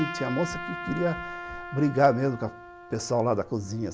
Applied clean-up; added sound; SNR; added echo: none; Trumpet; 11 dB; none.